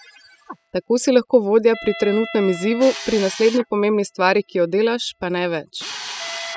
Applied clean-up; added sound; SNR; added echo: classical method spectral subtraction.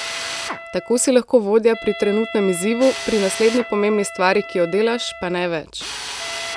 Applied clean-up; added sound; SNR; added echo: none; Wind instrument, woodwind instrument + Drill; 11 dB; none.